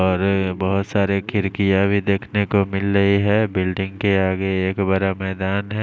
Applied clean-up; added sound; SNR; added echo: none; none; none; none.